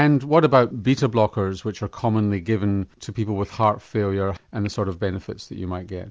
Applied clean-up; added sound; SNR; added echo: none; none; none; none.